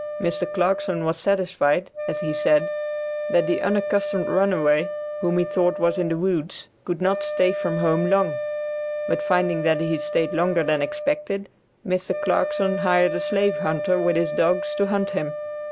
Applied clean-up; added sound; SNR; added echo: none; Wind instrument, woodwind instrument; 6 dB; none.